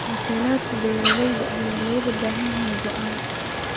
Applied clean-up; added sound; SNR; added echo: none; Stream; -1 dB; none.